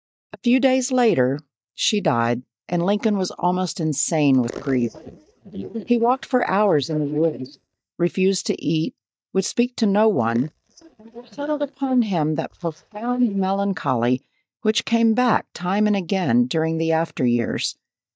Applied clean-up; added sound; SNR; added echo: neural mask model DeepFilterNet 3.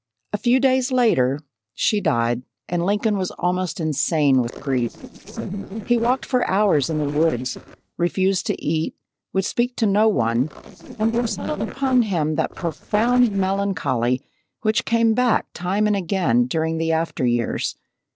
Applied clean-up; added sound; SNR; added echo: neural separator model SepFormer DNS4.